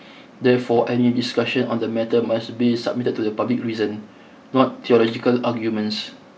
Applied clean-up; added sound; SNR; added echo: none; none; none; none.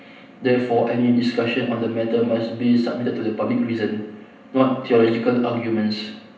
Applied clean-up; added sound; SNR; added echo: none; none; none; reverberation time 0.8 s.